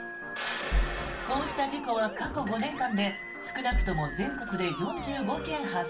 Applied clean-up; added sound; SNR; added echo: none; Musical instrument; 10 dB; reverberation time 0.3 s.